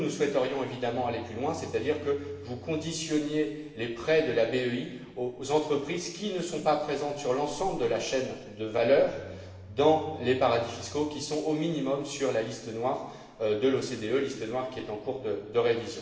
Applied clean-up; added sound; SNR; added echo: none; Bowed string instrument; 19 dB; reverberation time 1.2 s.